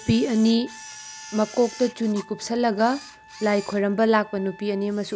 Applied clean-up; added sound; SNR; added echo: none; Camera + Trumpet; 19 dB; none.